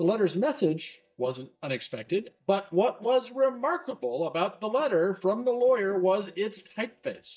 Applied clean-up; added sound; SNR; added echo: neural mask model DeepFilterNet 3.